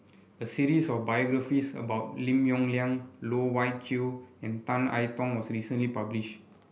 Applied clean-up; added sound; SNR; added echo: none; none; none; none.